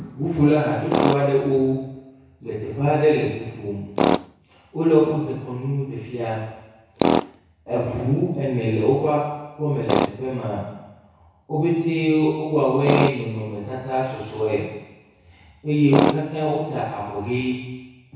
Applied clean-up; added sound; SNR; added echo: none; Tools; 6 dB; reverberation time 1.0 s.